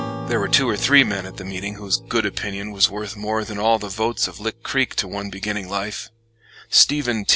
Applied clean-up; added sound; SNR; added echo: none; Acoustic guitar / Strum; 14 dB; none.